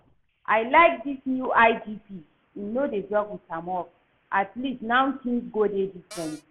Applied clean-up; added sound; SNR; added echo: none; Cupboard open or close; 17 dB; none.